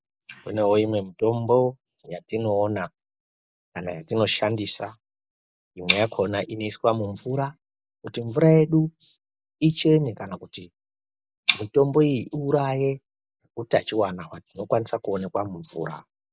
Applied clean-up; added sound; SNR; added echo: neural mask model Resemble Enhance denoiser.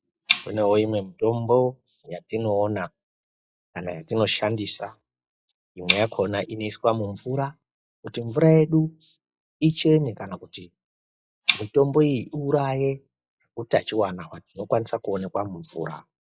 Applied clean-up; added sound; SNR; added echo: classical method log-MMSE.